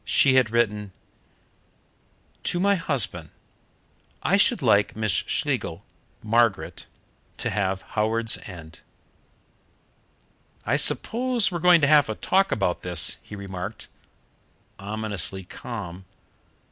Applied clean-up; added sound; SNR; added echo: none; none; none; none.